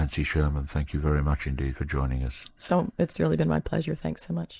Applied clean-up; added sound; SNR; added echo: neural mask model Resemble Enhance denoiser.